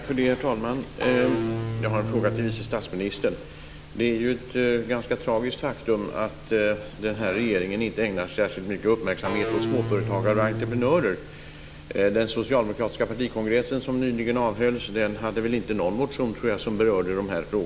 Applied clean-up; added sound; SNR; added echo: none; Electric guitar / Bass guitar; 4 dB; none.